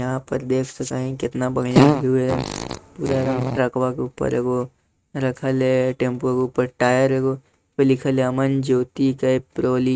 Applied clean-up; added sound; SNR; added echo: neural mask model RNNoise.